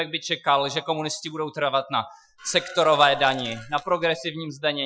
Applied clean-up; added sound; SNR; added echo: classical method Wiener filter.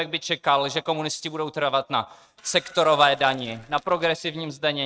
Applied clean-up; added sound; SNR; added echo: neural mask model RNNoise.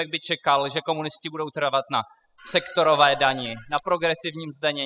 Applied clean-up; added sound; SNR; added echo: classical method spectral subtraction.